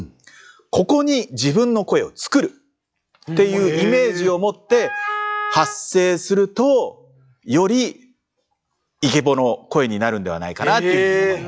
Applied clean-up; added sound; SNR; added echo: classical method log-MMSE.